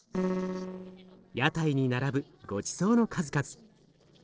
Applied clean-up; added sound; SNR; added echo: neural separator model SepFormer DNS4.